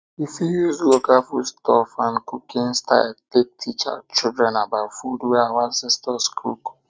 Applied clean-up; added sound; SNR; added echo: neural mask model RNNoise.